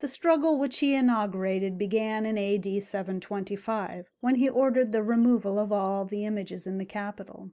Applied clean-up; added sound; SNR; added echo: neural mask model DeepFilterNet 3.